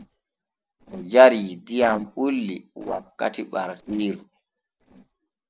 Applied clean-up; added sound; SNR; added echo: neural separator model SepFormer DNS4.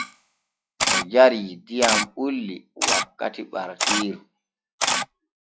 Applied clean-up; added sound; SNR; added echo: classical method log-MMSE.